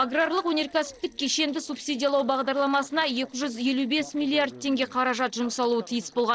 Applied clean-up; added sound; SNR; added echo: neural separator model SepFormer DNS4.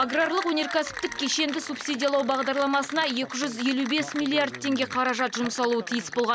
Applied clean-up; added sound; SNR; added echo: none; Applause / Cheering; 11 dB; none.